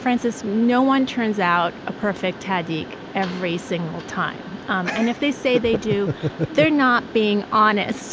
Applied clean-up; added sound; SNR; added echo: none; Mechanisms; 15 dB; none.